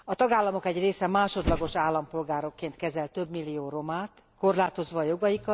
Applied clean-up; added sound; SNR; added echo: none; none; none; none.